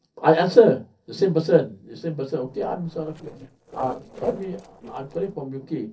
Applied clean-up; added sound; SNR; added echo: neural separator model SepFormer DNS4.